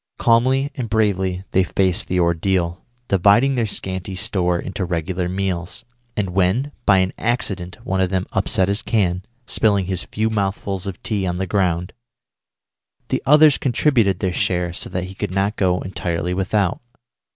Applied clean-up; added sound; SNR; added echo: none; Tambourine; 20 dB; none.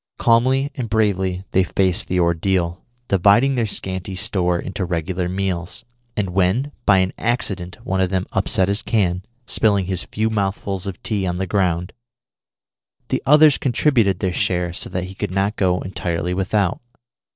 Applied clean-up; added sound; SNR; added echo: neural separator model SepFormer DNS4.